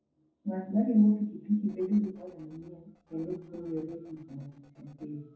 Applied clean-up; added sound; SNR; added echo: neural separator model SepFormer DNS4.